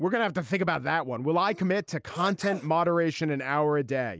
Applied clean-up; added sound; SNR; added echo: neural mask model Resemble Enhance denoiser.